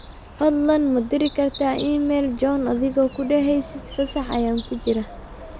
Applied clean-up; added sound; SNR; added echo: none; Bird vocalization, bird call, bird song; 8 dB; none.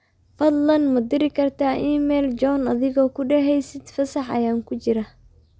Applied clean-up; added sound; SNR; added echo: none; none; none; none.